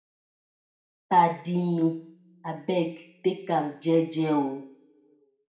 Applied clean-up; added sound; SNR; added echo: none; none; none; reverberation time 0.5 s.